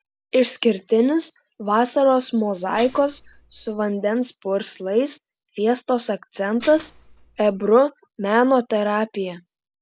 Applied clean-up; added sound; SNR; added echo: none; Dishes, pots, and pans; 18 dB; none.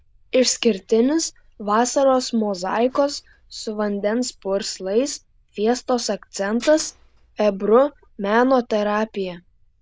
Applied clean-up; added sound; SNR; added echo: neural diffusion model UNIVERSE++.